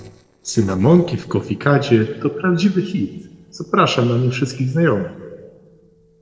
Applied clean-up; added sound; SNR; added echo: neural separator model SepFormer DNS4.